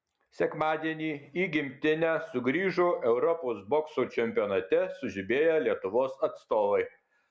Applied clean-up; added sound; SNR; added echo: none; none; none; none.